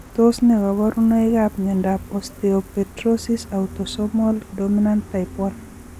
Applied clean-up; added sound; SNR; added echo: none; Gull, seagull; 18 dB; none.